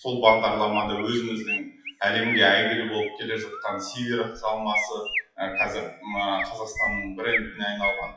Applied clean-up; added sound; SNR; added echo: classical method WPE with log-MMSE.